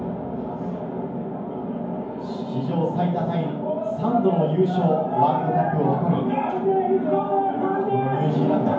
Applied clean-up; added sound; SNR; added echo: none; none; none; reverberation time 0.9 s.